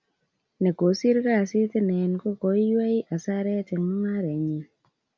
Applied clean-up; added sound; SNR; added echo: none; none; none; none.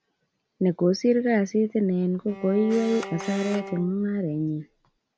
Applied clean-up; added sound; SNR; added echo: none; Bowed string instrument + Camera; 14 dB; none.